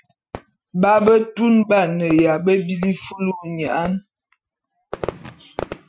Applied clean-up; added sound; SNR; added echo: classical method Wiener filter.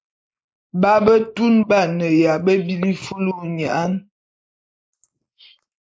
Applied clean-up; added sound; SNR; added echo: neural mask model Resemble Enhance denoiser.